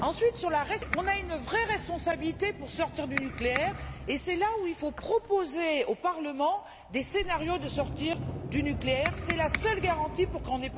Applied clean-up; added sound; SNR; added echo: none; Sliding door; 10 dB; none.